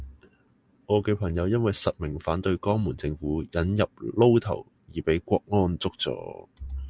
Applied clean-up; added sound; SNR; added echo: none; none; none; none.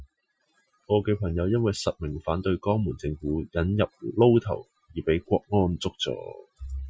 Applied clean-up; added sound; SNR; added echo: classical method Wiener filter.